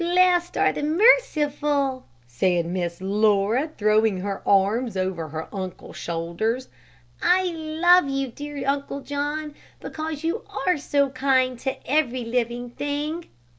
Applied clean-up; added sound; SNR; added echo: none; none; none; none.